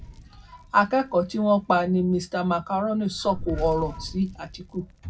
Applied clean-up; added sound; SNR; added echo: none; Fire; 15 dB; reverberation time 0.4 s.